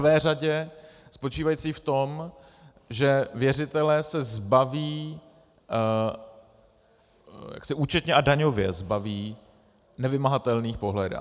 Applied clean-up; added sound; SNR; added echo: none; none; none; none.